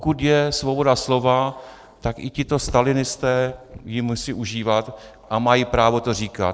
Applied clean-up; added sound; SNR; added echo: neural separator model SepFormer DNS4.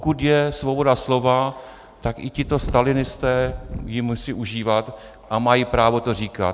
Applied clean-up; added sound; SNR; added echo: none; Wind; 10 dB; none.